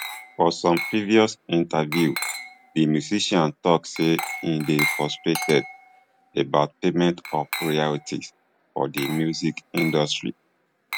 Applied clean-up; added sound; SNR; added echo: none; Glass; 11 dB; none.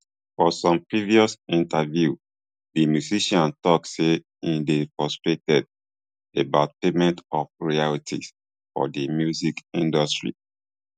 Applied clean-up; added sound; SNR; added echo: none; none; none; none.